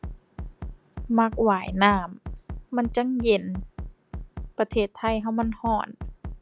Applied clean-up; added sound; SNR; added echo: none; Bass drum; 11 dB; none.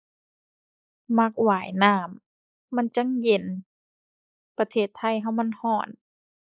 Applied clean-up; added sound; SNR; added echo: neural mask model Resemble Enhance denoiser.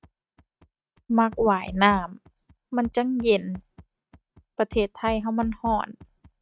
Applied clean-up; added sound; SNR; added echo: neural mask model RNNoise.